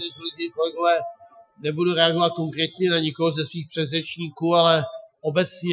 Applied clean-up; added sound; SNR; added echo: classical method Wiener filter.